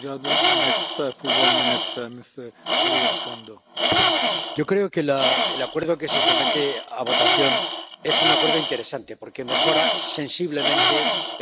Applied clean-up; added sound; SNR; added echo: none; Tools; -5 dB; none.